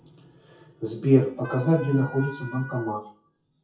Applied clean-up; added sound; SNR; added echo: classical method WPE with log-MMSE.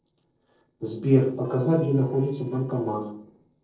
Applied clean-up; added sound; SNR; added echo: neural separator model SepFormer DNS4.